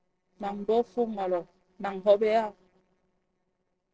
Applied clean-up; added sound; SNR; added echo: neural separator model SepFormer DNS4.